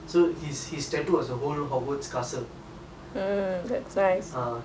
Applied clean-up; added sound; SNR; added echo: none; none; none; none.